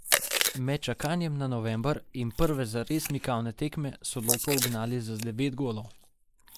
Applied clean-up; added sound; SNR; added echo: neural mask model Resemble Enhance denoiser.